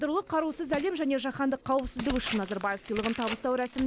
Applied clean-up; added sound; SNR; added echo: none; Tearing + Crushing; 11 dB; none.